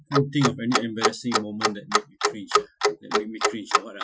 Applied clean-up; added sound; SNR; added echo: classical method Wiener filter.